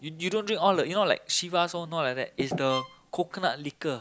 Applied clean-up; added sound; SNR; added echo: none; Bowed string instrument; 13 dB; none.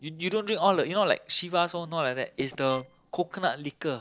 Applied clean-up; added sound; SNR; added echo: neural separator model SepFormer DNS4.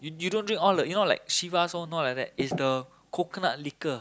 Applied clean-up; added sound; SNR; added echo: none; none; none; none.